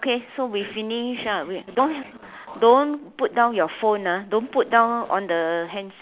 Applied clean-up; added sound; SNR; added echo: none; none; none; none.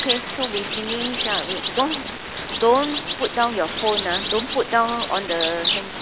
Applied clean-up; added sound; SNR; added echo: none; Bird vocalization, bird call, bird song; 3 dB; none.